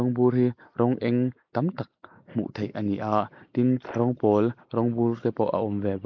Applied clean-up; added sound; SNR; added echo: neural mask model Resemble Enhance denoiser.